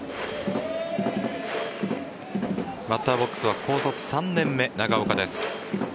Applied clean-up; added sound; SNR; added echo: none; none; none; none.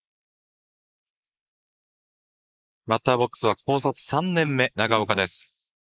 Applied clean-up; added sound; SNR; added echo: neural mask model Resemble Enhance denoiser.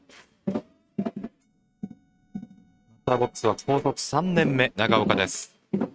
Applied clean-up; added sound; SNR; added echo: neural mask model RNNoise.